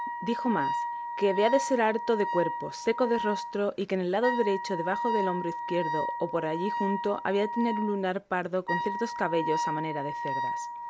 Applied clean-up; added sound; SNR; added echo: none; Wind instrument, woodwind instrument; 4 dB; none.